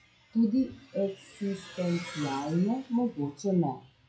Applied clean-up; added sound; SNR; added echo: classical method WPE with log-MMSE.